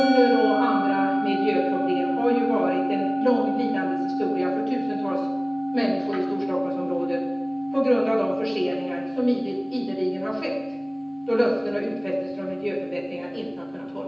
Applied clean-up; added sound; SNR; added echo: none; Musical instrument; 1 dB; reverberation time 0.9 s.